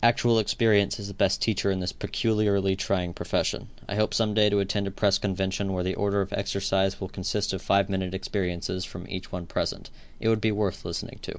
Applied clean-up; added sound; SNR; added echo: none; none; none; none.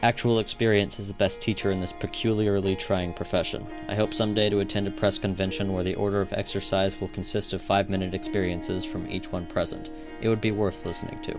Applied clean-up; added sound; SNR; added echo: none; Harp; 13 dB; none.